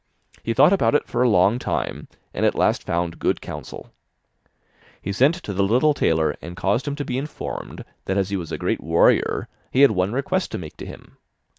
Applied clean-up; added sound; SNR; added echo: none; none; none; none.